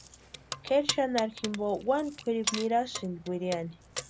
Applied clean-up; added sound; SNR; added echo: none; Keys jangling; 8 dB; none.